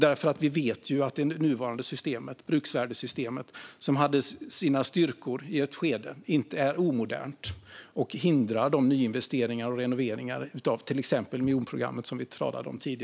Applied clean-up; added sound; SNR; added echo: none; none; none; none.